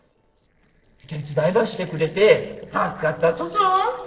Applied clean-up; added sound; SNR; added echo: neural separator model SepFormer DNS4.